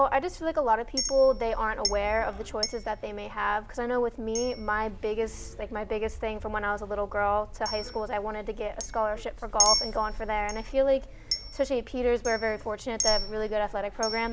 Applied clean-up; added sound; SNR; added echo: none; Chink, clink; 6 dB; none.